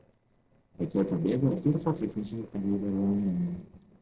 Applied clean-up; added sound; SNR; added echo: neural separator model SepFormer DNS4.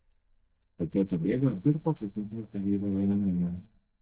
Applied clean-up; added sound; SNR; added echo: neural mask model DeepFilterNet 3.